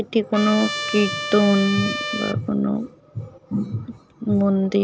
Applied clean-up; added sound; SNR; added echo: none; Trumpet; 7 dB; none.